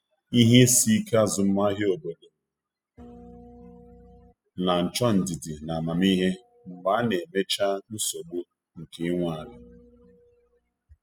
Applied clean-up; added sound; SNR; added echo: classical method spectral subtraction.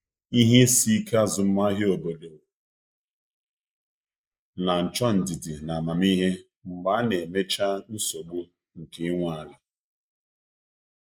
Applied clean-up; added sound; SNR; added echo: neural mask model Resemble Enhance denoiser.